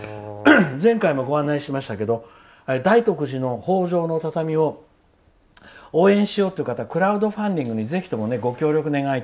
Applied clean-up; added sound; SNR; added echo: none; none; none; none.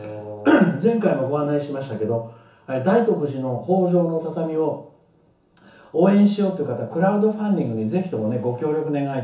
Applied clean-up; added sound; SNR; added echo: none; none; none; reverberation time 0.7 s.